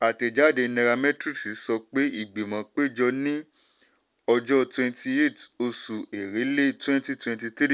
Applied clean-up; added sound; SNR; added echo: none; none; none; none.